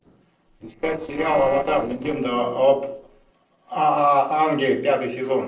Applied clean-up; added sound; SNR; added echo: neural separator model SepFormer DNS4.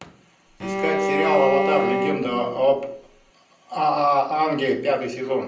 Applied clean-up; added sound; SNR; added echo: none; Bowed string instrument; 2 dB; reverberation time 0.6 s.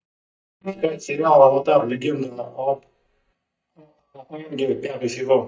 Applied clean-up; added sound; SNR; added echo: neural mask model DeepFilterNet 3.